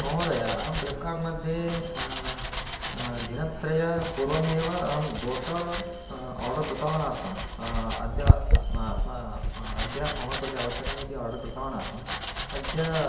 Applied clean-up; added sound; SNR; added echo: none; Domestic sounds, home sounds; -1 dB; reverberation time 1.0 s.